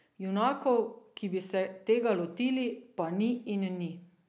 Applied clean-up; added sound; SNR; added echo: none; none; none; none.